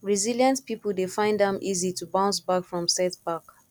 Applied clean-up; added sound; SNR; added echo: none; none; none; none.